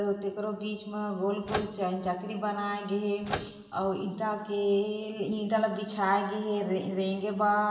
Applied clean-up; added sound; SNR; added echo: none; Microwave oven; 9 dB; reverberation time 2.0 s.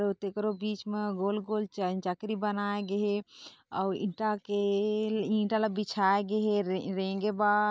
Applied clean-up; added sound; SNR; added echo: none; none; none; none.